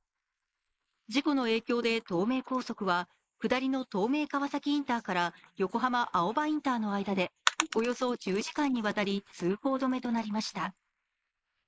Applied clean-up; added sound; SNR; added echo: neural mask model Resemble Enhance denoiser.